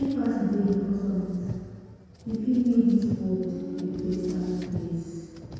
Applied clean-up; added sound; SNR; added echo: none; Car; 12 dB; reverberation time 2.1 s.